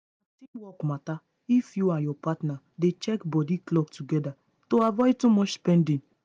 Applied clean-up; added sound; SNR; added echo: none; none; none; none.